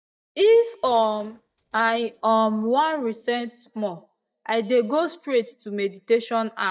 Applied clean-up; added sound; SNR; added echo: neural mask model DeepFilterNet 3.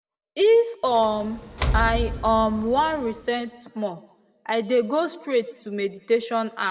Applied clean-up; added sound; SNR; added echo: none; Door; 6 dB; reverberation time 1.1 s.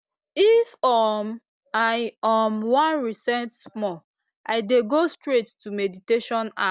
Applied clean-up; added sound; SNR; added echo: none; none; none; none.